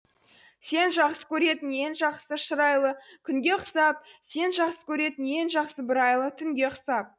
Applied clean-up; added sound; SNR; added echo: none; none; none; none.